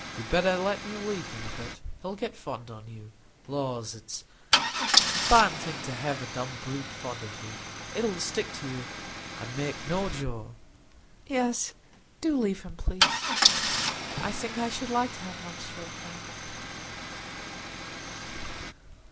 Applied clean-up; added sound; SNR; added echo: none; Idling / Engine starting / Car; 0 dB; none.